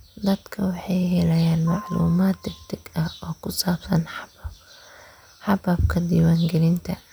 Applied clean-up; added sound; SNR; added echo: none; Piano; 20 dB; none.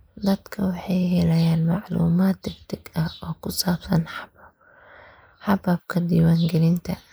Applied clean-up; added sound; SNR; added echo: neural mask model Resemble Enhance denoiser.